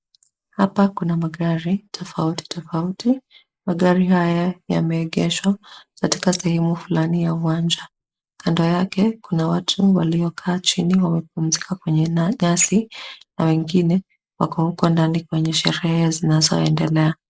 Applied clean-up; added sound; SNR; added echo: neural mask model Resemble Enhance denoiser.